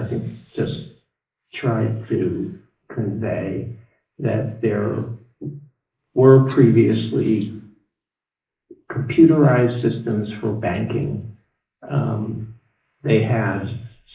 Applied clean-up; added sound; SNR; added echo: neural mask model Resemble Enhance denoiser.